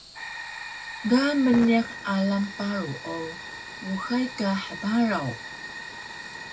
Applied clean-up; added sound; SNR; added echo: none; Fire; 11 dB; reverberation time 0.2 s.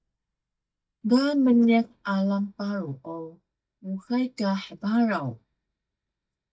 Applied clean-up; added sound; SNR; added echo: neural mask model DeepFilterNet 3.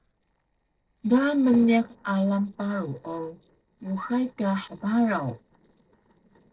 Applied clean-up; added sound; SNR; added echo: neural separator model SepFormer DNS4.